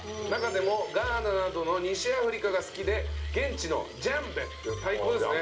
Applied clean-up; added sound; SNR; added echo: none; Mechanisms; 19 dB; reverberation time 0.6 s.